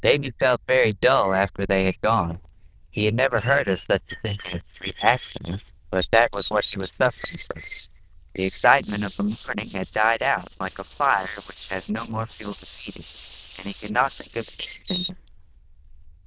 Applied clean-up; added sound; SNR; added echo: neural diffusion model UNIVERSE++.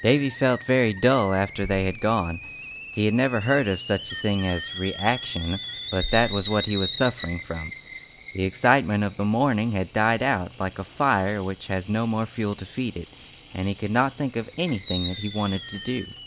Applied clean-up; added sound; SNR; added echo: none; Boiling / Alarm; 13 dB; none.